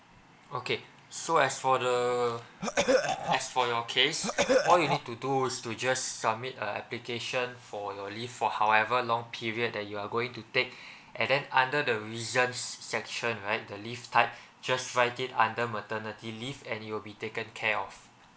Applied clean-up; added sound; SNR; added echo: none; Cough; -2 dB; none.